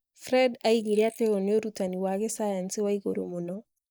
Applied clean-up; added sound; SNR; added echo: neural mask model Resemble Enhance denoiser.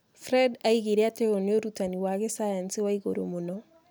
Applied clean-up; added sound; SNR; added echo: none; none; none; none.